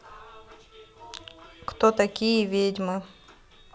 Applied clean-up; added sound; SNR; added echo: none; none; none; none.